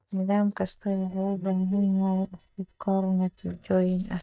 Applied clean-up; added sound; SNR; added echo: neural mask model DeepFilterNet 3.